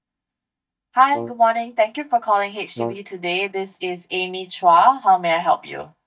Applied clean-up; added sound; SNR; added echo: neural mask model DeepFilterNet 3.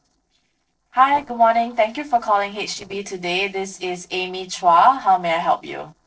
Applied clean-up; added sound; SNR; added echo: neural separator model SepFormer DNS4.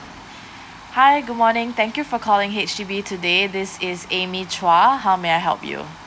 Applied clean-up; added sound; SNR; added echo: none; none; none; none.